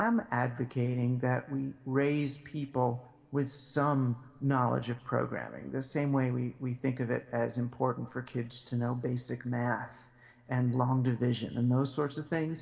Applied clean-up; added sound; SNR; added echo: none; none; none; reverberation time 2.3 s.